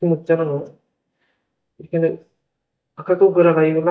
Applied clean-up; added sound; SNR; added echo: neural mask model DeepFilterNet 3.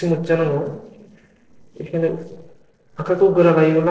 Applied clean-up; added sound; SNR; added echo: neural separator model SepFormer DNS4.